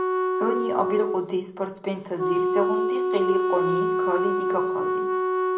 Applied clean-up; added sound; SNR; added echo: none; Wind instrument, woodwind instrument; -4 dB; reverberation time 0.5 s.